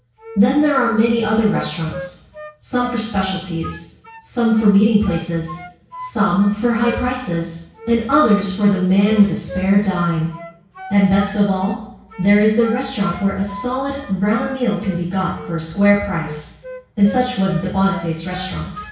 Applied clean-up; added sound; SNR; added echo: none; Wind instrument, woodwind instrument; 18 dB; reverberation time 0.6 s.